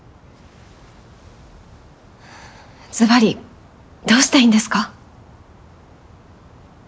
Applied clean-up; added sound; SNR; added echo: none; none; none; none.